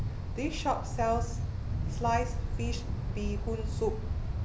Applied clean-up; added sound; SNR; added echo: none; Wind; -2 dB; none.